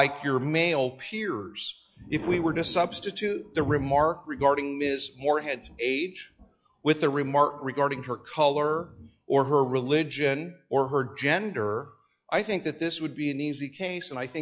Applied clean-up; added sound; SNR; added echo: classical method log-MMSE.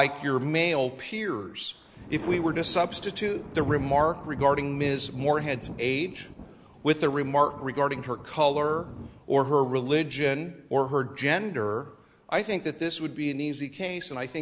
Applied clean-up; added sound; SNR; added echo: none; Thunder; 15 dB; none.